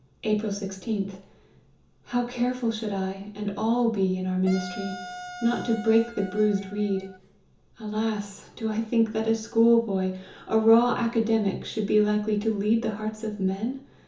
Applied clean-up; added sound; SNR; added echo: none; Wind instrument, woodwind instrument; 14 dB; reverberation time 0.7 s.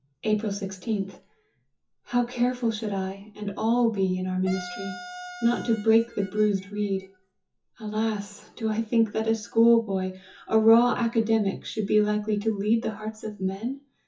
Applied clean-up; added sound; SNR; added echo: classical method WPE with log-MMSE.